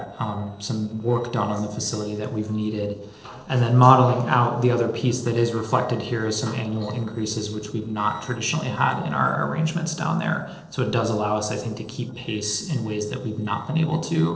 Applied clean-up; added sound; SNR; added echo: neural separator model SepFormer DNS4.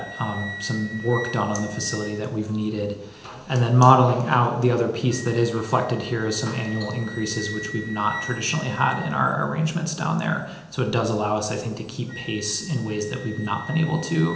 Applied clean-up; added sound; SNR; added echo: none; Wind instrument, woodwind instrument; 16 dB; reverberation time 0.8 s.